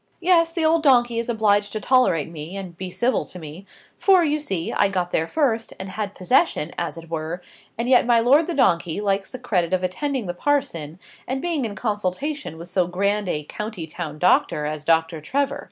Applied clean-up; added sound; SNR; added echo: none; none; none; none.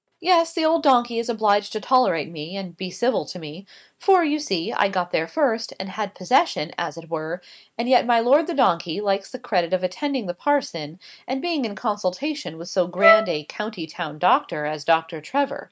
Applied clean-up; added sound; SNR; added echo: neural mask model RNNoise.